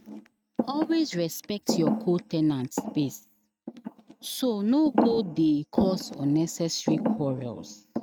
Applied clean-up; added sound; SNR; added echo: neural mask model RNNoise.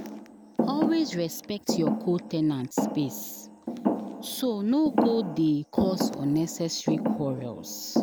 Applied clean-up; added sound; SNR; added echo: none; Thump, thud; 2 dB; none.